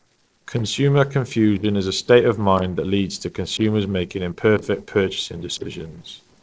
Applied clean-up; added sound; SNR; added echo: neural separator model SepFormer DNS4.